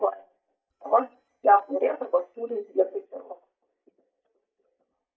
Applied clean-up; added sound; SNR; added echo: neural mask model DeepFilterNet 3.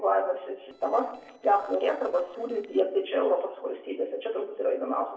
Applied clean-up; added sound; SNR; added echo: neural separator model SepFormer DNS4.